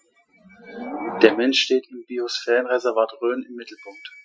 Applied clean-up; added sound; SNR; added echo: classical method Wiener filter.